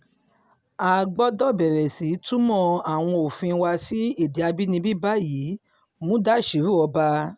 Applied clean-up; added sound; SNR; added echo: none; none; none; none.